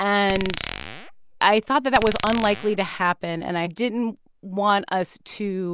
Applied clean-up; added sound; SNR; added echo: none; Glass; 11 dB; none.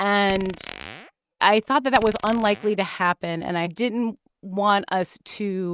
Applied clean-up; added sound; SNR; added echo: neural mask model RNNoise.